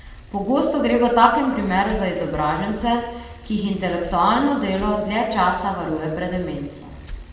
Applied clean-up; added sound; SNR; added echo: none; Bicycle; 17 dB; reverberation time 1.0 s.